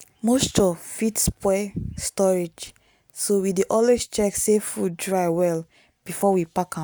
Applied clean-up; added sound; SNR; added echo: none; none; none; none.